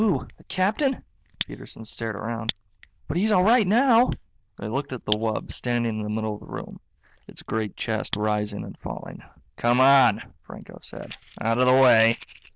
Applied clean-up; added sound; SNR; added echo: neural diffusion model UNIVERSE++.